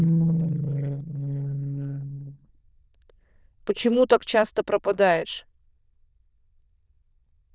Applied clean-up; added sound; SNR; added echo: neural diffusion model UNIVERSE++.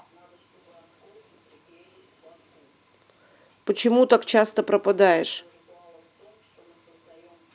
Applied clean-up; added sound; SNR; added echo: none; none; none; none.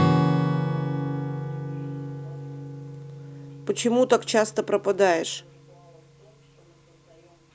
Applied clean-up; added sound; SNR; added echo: none; Acoustic guitar / Strum; 1 dB; none.